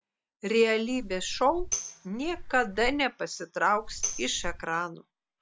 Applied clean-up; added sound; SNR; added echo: none; Tambourine + Wind; 8 dB; none.